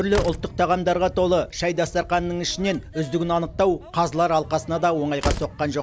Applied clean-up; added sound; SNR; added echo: none; Slam; 13 dB; none.